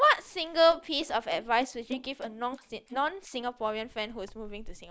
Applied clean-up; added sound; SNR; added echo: neural mask model Resemble Enhance denoiser.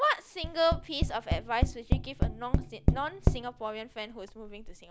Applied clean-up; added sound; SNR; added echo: none; Tap; -3 dB; none.